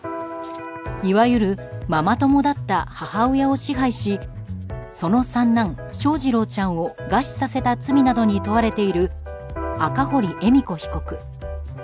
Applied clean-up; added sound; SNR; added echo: none; Electric guitar; 10 dB; none.